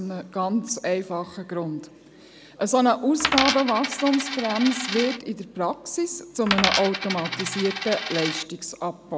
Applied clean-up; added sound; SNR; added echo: none; Coin (dropping); 2 dB; none.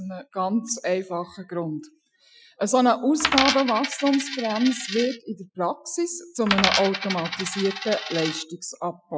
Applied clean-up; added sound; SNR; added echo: classical method Wiener filter.